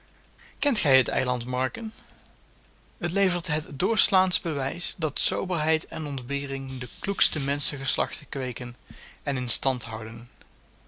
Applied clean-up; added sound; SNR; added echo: none; Hiss; 6 dB; none.